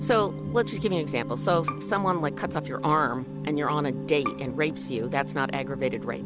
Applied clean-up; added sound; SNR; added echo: none; Bowed string instrument; 16 dB; none.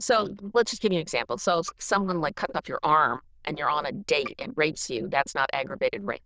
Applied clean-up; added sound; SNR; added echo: neural diffusion model UNIVERSE++.